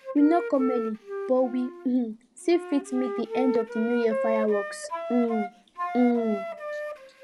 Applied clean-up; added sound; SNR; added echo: none; Wind instrument, woodwind instrument; 6 dB; none.